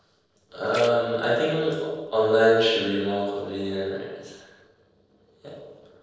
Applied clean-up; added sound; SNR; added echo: neural separator model SepFormer DNS4.